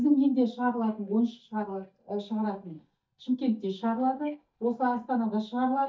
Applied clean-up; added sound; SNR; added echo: neural mask model DeepFilterNet 3.